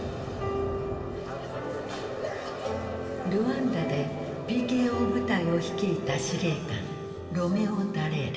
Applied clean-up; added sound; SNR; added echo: none; none; none; reverberation time 2.3 s.